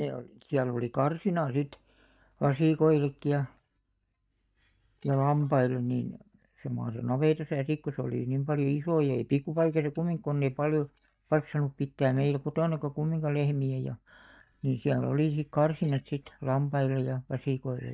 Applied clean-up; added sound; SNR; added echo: neural mask model DeepFilterNet 3.